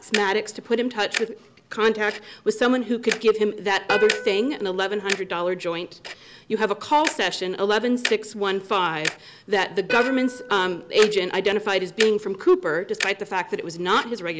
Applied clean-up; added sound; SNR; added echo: none; Tick-tock + Plucked string instrument; 11 dB; none.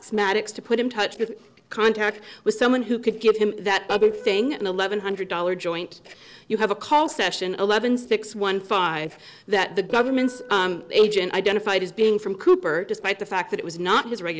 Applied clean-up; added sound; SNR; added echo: neural separator model SepFormer DNS4.